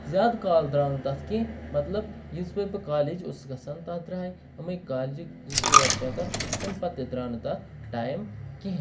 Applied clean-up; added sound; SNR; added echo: none; Coin (dropping); -2 dB; reverberation time 0.3 s.